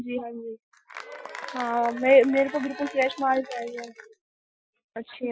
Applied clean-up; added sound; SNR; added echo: classical method Wiener filter.